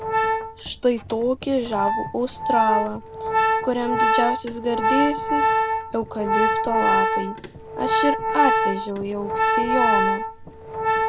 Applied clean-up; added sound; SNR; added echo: none; Organ; -3 dB; none.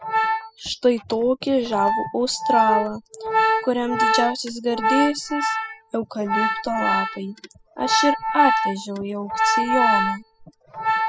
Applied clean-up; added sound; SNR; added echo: classical method spectral subtraction.